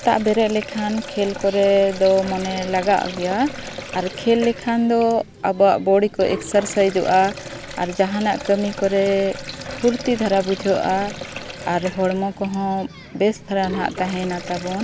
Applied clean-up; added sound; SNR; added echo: none; Sink (filling or washing); 14 dB; none.